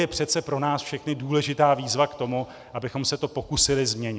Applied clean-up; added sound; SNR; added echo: none; none; none; none.